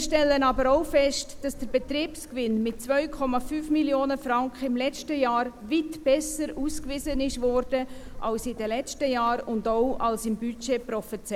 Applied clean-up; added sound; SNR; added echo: none; Wind; 12 dB; none.